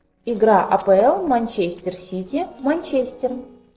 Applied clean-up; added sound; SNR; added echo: neural separator model SepFormer DNS4.